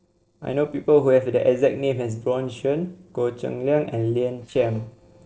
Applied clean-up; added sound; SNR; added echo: neural separator model SepFormer DNS4.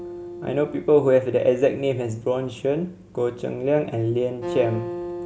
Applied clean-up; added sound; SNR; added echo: none; Acoustic guitar; 13 dB; none.